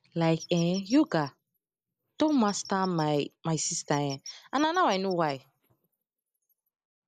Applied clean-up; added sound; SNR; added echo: neural mask model Resemble Enhance denoiser.